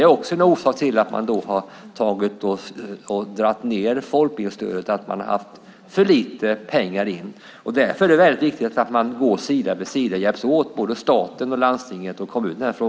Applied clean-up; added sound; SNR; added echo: none; none; none; none.